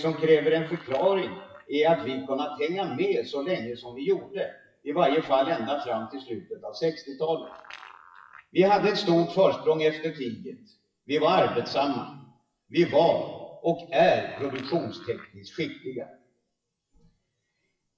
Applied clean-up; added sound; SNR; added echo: classical method WPE with log-MMSE.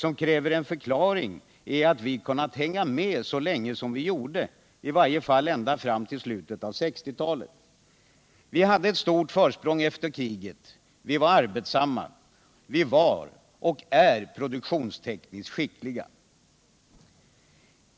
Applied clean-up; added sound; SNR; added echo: none; none; none; none.